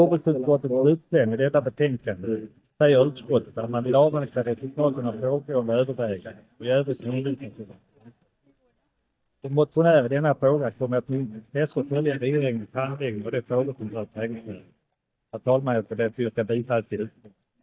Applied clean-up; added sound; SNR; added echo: neural mask model DeepFilterNet 3.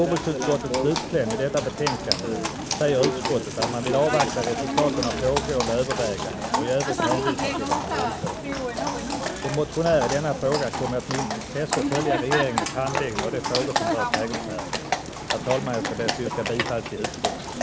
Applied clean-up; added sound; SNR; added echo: none; Livestock, farm animals, working animals; 1 dB; none.